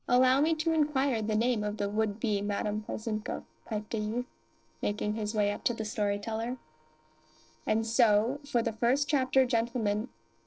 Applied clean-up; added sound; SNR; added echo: neural separator model SepFormer DNS4.